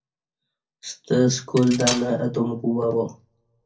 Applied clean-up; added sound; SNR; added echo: none; Cutlery, silverware; 8 dB; reverberation time 0.3 s.